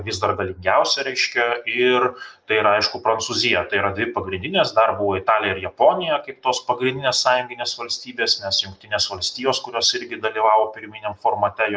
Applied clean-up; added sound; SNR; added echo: neural mask model Resemble Enhance denoiser.